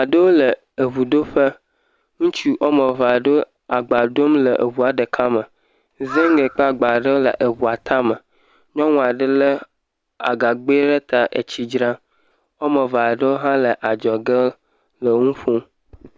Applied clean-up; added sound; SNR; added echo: none; Crow; 12 dB; none.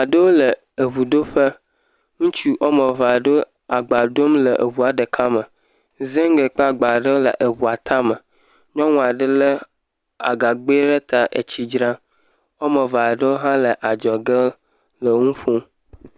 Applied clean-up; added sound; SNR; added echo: none; none; none; none.